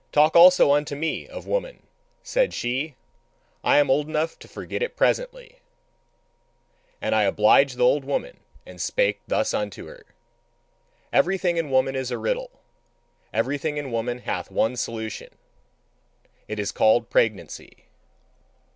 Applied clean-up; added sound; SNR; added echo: none; none; none; none.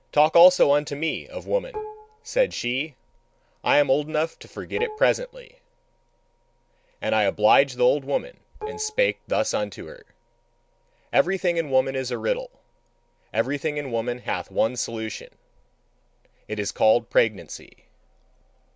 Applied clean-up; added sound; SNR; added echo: none; Dishes, pots, and pans; 13 dB; none.